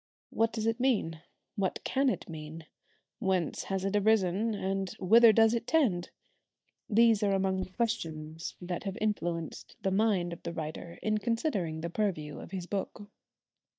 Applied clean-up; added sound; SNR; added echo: neural mask model DeepFilterNet 3.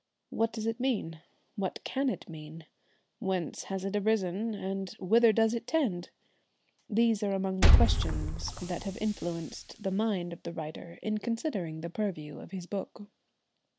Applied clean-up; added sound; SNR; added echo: none; Liquid; -4 dB; none.